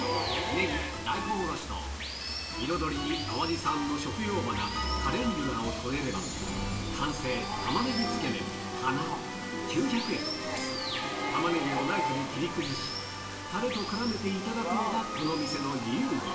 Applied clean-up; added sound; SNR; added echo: none; Water; 9 dB; reverberation time 0.8 s.